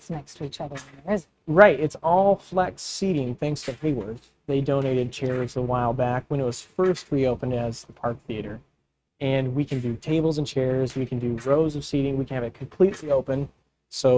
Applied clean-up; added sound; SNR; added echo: neural mask model RNNoise.